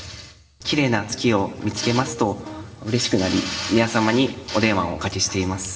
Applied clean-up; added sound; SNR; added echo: none; Piano; 16 dB; reverberation time 1.4 s.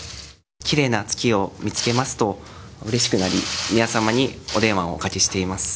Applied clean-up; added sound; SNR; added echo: none; none; none; none.